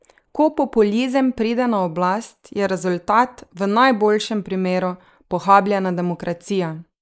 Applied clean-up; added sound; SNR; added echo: neural mask model Resemble Enhance denoiser.